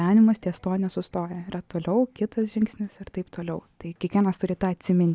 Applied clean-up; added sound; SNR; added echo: none; none; none; none.